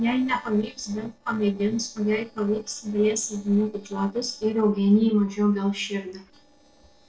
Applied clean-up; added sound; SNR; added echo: neural separator model SepFormer DNS4.